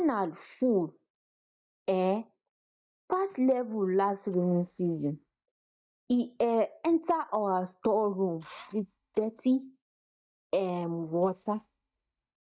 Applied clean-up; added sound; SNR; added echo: neural mask model DeepFilterNet 3.